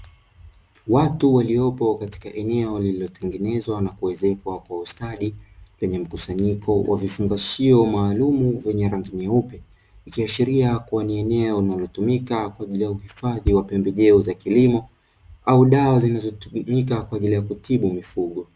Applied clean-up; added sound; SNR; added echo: none; Bass drum; 11 dB; none.